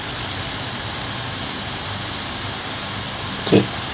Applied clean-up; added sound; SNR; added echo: none; none; none; none.